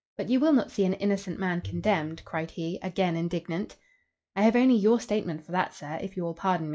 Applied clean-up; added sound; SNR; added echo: classical method log-MMSE.